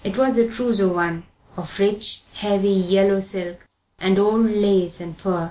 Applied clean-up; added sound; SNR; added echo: none; none; none; none.